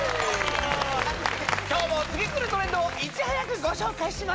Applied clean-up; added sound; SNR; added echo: none; none; none; none.